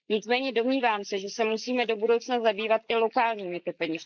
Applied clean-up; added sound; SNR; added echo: neural mask model Resemble Enhance denoiser.